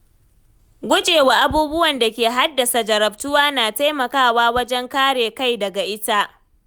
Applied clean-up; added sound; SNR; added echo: none; none; none; none.